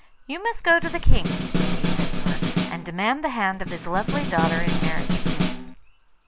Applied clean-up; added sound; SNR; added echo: none; Snare drum + Bell; 0 dB; none.